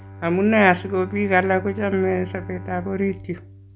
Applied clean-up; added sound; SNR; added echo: none; Bowed string instrument; 14 dB; none.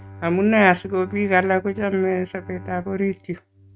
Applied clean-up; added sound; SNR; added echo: neural mask model RNNoise.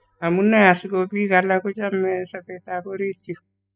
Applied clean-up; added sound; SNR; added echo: classical method spectral subtraction.